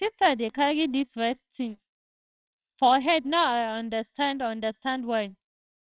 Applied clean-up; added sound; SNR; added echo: neural separator model SepFormer WHAMR!.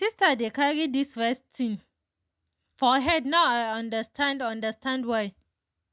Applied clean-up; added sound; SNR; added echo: none; none; none; none.